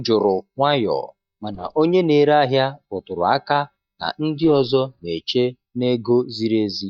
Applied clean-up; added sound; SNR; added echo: neural mask model DeepFilterNet 3.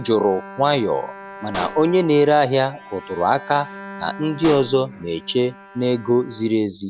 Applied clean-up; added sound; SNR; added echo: none; Explosion + Bowed string instrument; 15 dB; none.